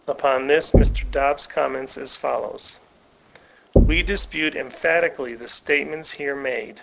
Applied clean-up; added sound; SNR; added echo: none; Knock; 0 dB; none.